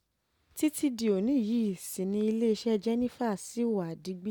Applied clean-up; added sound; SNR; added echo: none; none; none; none.